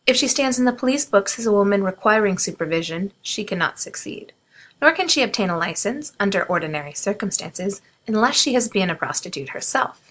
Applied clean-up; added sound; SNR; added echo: none; none; none; none.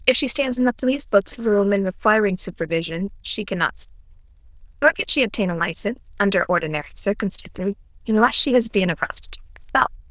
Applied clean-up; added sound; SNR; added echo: neural diffusion model UNIVERSE++.